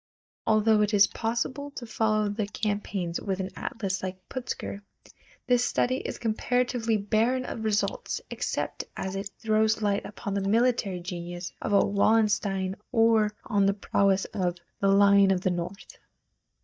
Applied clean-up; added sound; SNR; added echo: neural mask model DeepFilterNet 3.